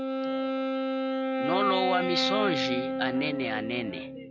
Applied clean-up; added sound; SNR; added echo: none; Wind instrument, woodwind instrument; -1 dB; none.